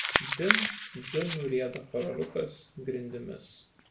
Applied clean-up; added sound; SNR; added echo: none; Crumpling, crinkling; 0 dB; reverberation time 0.3 s.